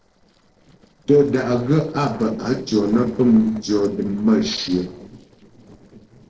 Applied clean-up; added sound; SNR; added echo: neural separator model SepFormer DNS4.